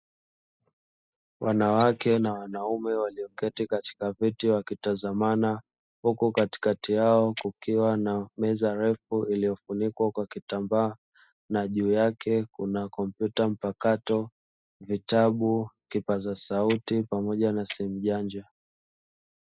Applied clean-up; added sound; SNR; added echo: classical method spectral subtraction.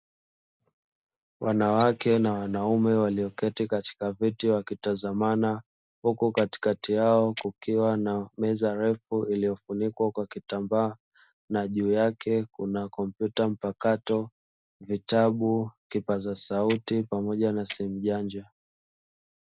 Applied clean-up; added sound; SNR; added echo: none; Clock; 19 dB; none.